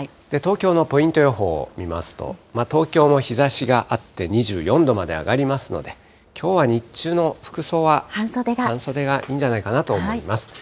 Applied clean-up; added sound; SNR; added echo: none; none; none; none.